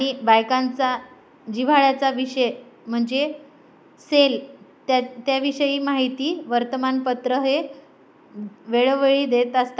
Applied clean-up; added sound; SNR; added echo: none; none; none; none.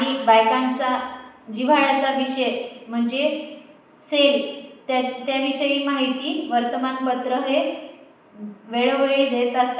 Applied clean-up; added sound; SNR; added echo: none; none; none; reverberation time 1.0 s.